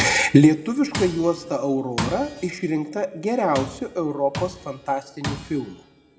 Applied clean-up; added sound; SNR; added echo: none; Tools; 12 dB; reverberation time 1.2 s.